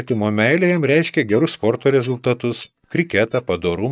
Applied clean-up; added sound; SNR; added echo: neural mask model DeepFilterNet 3.